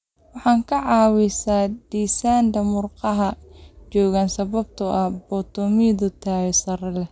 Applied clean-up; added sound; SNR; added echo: none; none; none; none.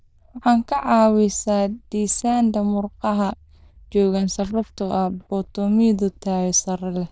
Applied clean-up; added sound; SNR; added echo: neural diffusion model UNIVERSE++.